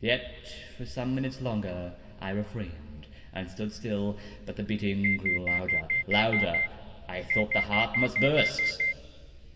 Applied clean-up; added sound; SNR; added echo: none; Alarm; -3 dB; reverberation time 2.1 s.